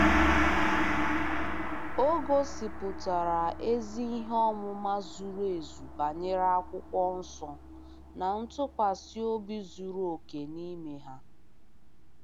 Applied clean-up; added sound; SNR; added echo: none; Gong; 0 dB; none.